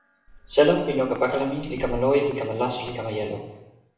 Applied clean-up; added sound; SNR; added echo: none; Walk, footsteps; 17 dB; reverberation time 0.9 s.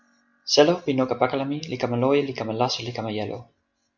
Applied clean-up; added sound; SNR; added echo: none; none; none; none.